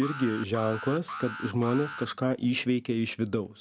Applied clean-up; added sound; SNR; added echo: none; Alarm; 12 dB; none.